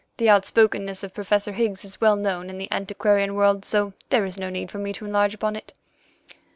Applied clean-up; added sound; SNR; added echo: none; none; none; none.